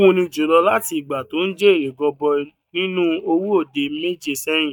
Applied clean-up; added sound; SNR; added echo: neural mask model DeepFilterNet 3.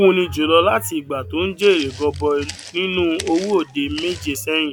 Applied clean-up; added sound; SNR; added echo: none; Walk, footsteps; 19 dB; none.